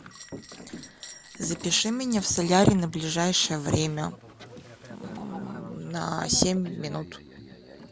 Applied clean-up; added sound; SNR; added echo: none; Bell + Boat, Water vehicle; 15 dB; none.